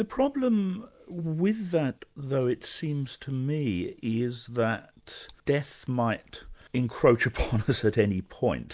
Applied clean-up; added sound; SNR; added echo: none; none; none; none.